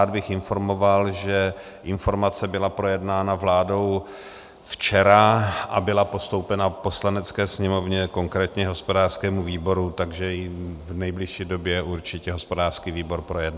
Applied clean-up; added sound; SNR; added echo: none; none; none; none.